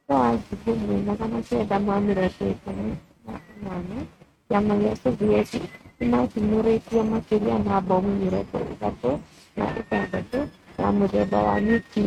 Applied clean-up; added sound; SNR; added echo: neural mask model RNNoise.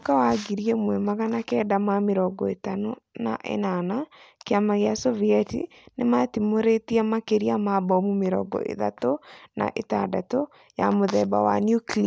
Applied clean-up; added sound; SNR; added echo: none; none; none; none.